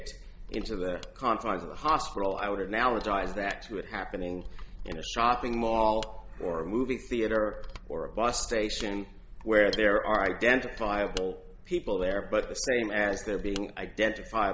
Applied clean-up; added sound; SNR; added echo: none; Mechanisms; 13 dB; none.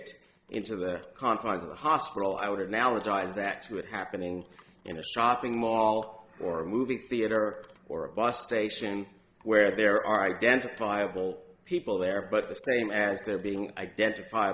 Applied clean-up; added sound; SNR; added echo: neural separator model SepFormer DNS4.